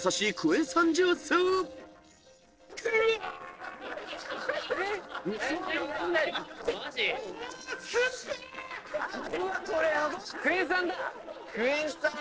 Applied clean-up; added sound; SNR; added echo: neural separator model SepFormer DNS4.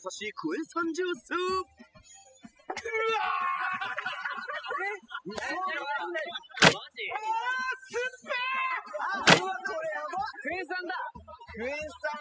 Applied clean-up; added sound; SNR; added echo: classical method spectral subtraction.